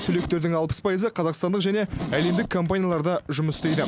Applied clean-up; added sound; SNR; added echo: none; Zipper (clothing); 11 dB; none.